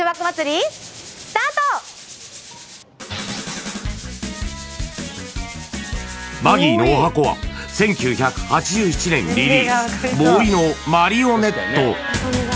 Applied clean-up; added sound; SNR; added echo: none; Tools; 19 dB; none.